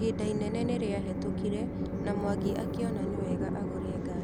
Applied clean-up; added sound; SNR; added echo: none; Train; -3 dB; none.